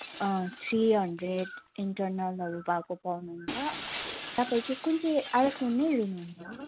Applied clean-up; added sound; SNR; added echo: none; Shatter; 14 dB; none.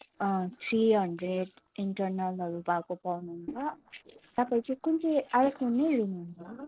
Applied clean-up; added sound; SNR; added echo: neural separator model SepFormer DNS4.